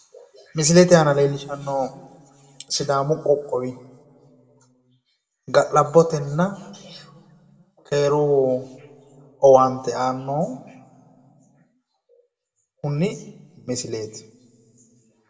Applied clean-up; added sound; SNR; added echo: none; none; none; reverberation time 1.0 s.